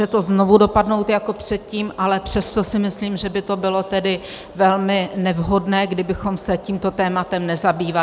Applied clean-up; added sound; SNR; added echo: none; none; none; none.